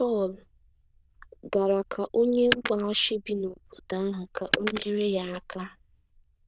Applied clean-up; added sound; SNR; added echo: neural diffusion model UNIVERSE++.